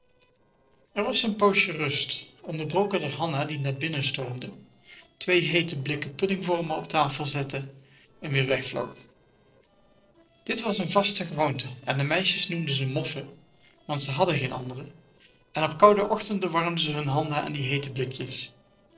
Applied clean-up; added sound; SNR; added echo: neural separator model SepFormer DNS4.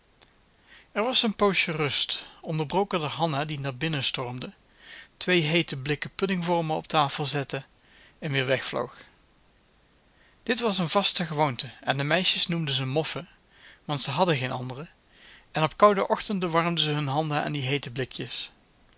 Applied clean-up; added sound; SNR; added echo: none; none; none; none.